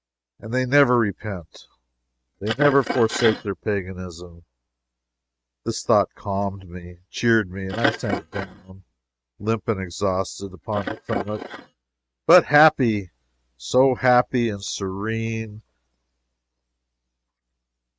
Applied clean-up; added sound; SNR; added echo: neural mask model RNNoise.